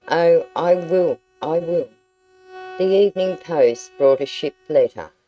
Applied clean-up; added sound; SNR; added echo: neural mask model RNNoise.